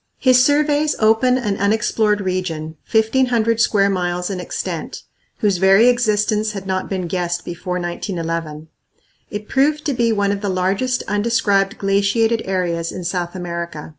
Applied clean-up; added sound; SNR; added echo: none; none; none; none.